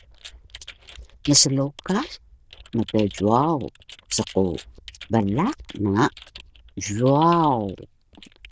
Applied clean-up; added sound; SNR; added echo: neural diffusion model UNIVERSE++.